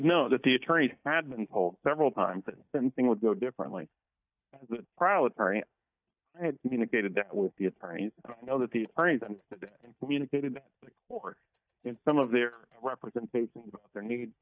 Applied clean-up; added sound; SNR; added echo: neural mask model DeepFilterNet 3.